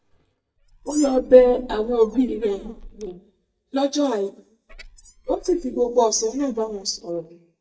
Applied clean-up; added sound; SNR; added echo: neural mask model DeepFilterNet 3.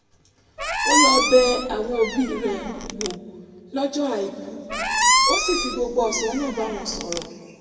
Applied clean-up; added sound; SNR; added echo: none; Squeak; -2 dB; reverberation time 2.0 s.